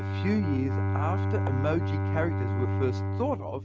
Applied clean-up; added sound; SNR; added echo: neural mask model RNNoise.